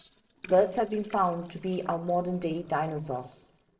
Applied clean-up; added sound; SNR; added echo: neural separator model SepFormer DNS4.